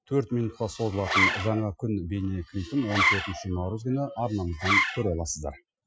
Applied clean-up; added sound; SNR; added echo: classical method Wiener filter.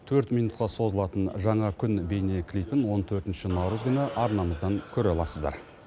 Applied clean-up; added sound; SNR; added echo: none; none; none; none.